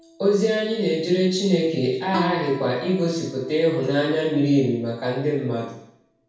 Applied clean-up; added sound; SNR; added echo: none; Guitar; 16 dB; reverberation time 0.6 s.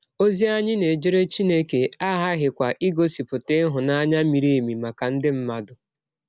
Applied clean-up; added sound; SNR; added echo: none; none; none; none.